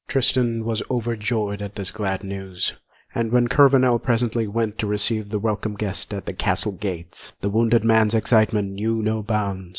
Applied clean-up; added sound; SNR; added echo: none; none; none; none.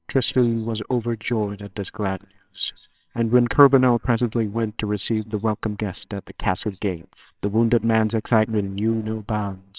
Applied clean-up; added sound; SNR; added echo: neural separator model SepFormer WHAMR!.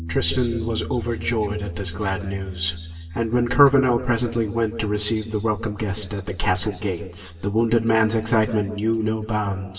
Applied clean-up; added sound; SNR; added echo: none; Piano; 14 dB; reverberation time 1.4 s.